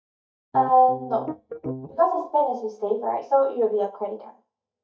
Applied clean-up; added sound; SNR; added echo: neural mask model DeepFilterNet 3.